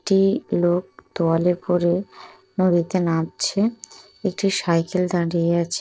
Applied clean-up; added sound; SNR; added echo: neural separator model SepFormer DNS4.